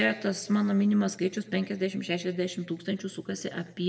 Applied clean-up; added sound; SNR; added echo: none; none; none; reverberation time 0.9 s.